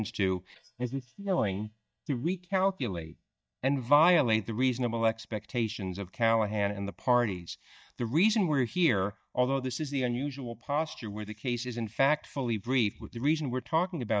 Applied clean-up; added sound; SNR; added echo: neural mask model DeepFilterNet 3.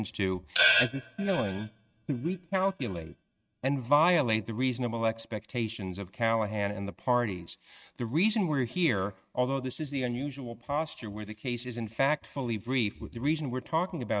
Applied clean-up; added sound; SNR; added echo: neural mask model RNNoise.